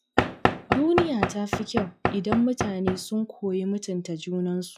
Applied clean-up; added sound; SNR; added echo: classical method log-MMSE.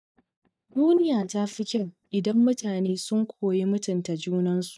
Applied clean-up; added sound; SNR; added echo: neural mask model DeepFilterNet 3.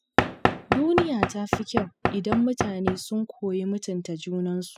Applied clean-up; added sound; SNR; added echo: classical method spectral subtraction.